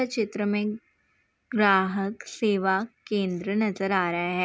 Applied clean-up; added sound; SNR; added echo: none; none; none; none.